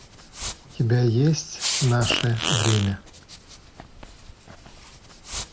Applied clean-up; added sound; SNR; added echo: none; Fart; 7 dB; none.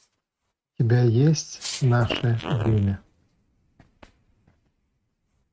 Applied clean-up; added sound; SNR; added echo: neural mask model RNNoise.